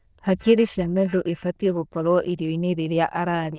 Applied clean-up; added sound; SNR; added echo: neural diffusion model UNIVERSE++.